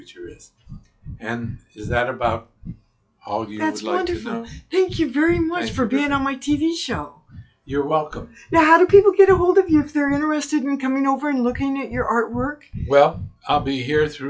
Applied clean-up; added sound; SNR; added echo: classical method log-MMSE.